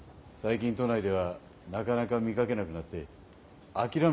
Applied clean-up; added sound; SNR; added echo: none; none; none; none.